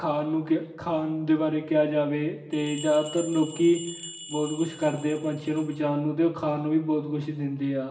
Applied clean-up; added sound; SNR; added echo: none; Bell; 15 dB; reverberation time 1.0 s.